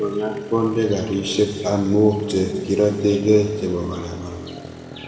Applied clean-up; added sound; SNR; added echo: none; Motorcycle; 16 dB; reverberation time 1.8 s.